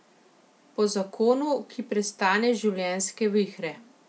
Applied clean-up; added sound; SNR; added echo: none; none; none; none.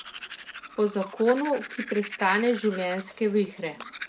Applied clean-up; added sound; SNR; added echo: none; Domestic sounds, home sounds; 12 dB; none.